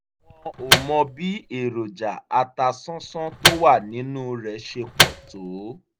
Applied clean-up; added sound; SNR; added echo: none; Microwave oven; -1 dB; none.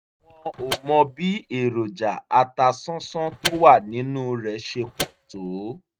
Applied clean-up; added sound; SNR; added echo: neural mask model RNNoise.